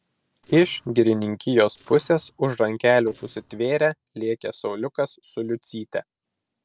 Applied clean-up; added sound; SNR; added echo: neural separator model SepFormer DNS4.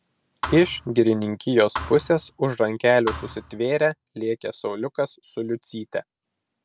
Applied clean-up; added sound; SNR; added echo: none; Thump, thud; 12 dB; none.